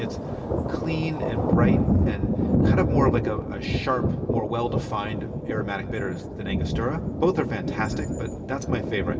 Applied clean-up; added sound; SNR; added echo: none; Thunder; -4 dB; reverberation time 0.8 s.